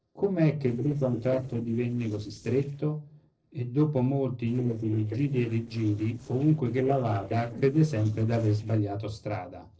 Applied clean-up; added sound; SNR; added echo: neural separator model SepFormer DNS4.